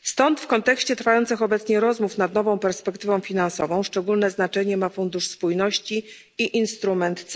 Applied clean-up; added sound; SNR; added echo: none; none; none; none.